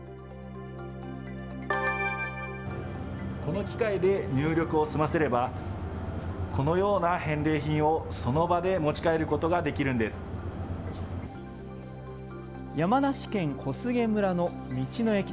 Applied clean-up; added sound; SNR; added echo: none; none; none; none.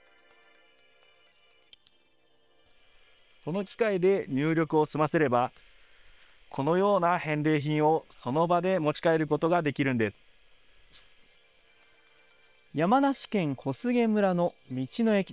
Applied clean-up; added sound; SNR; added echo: neural separator model SepFormer WHAM!.